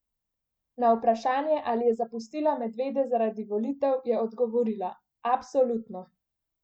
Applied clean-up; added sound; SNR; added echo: none; none; none; none.